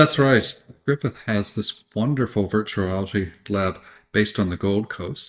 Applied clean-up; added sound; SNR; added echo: neural mask model DeepFilterNet 3.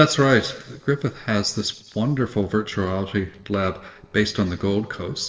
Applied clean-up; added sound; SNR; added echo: neural separator model SepFormer DNS4.